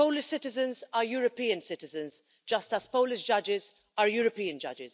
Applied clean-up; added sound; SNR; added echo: none; none; none; none.